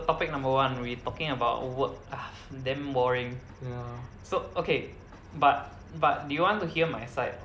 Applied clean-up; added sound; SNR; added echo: none; none; none; none.